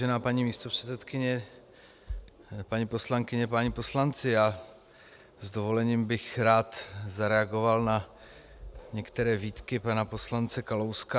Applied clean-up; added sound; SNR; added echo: none; none; none; none.